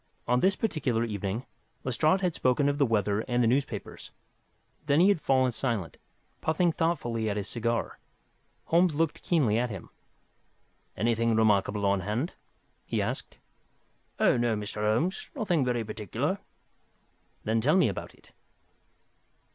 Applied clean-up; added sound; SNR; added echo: none; none; none; none.